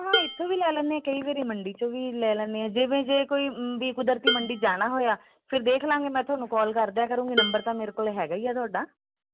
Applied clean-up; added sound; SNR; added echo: none; Dishes, pots, and pans; 2 dB; none.